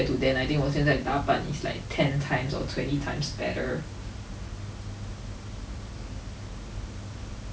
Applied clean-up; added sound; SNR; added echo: none; none; none; none.